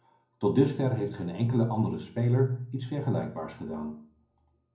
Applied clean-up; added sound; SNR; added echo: none; none; none; reverberation time 0.6 s.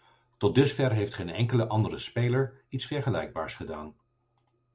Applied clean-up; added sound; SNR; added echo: none; none; none; none.